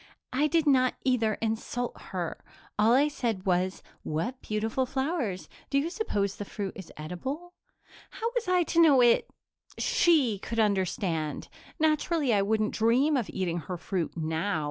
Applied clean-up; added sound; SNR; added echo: none; none; none; none.